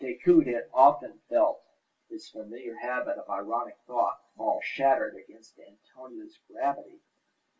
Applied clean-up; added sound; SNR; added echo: none; none; none; reverberation time 0.2 s.